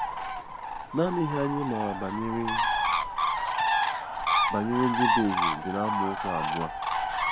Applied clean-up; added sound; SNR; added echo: none; Bird; -3 dB; none.